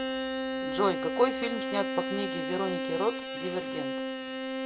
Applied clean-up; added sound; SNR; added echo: none; Bowed string instrument; 1 dB; none.